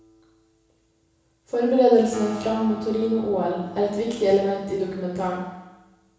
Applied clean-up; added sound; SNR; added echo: none; Acoustic guitar; 18 dB; reverberation time 1.0 s.